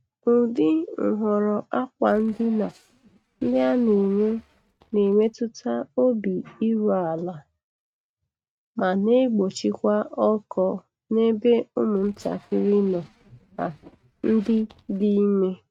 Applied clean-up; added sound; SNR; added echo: neural mask model RNNoise.